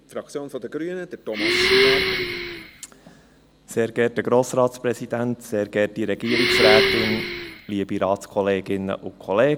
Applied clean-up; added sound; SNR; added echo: none; Breathing; -2 dB; none.